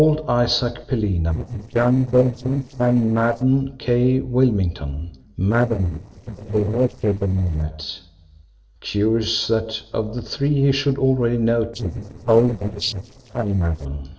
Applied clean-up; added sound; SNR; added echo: neural separator model SepFormer DNS4.